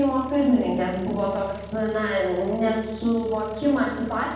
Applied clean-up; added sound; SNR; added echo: none; Engine; 19 dB; reverberation time 1.2 s.